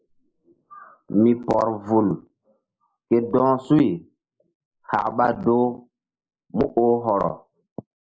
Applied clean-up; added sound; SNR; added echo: neural mask model Resemble Enhance denoiser.